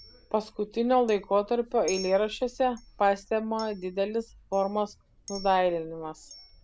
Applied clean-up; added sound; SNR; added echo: none; Chink, clink; 19 dB; none.